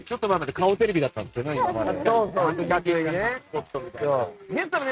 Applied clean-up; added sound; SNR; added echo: neural mask model RNNoise.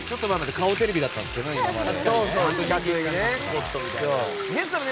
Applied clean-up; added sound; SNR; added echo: none; Bathtub (filling or washing); 9 dB; none.